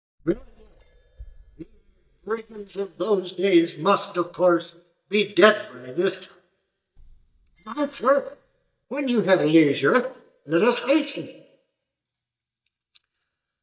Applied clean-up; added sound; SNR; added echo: neural mask model DeepFilterNet 3.